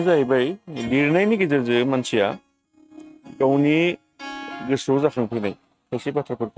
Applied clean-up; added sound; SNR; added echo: neural mask model RNNoise.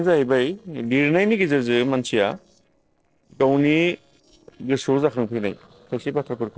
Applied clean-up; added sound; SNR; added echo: neural separator model SepFormer DNS4.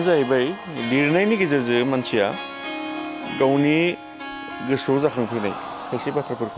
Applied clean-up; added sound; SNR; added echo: none; Crowd + Harp; 10 dB; none.